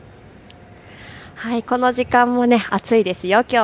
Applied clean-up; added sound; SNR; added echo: none; none; none; none.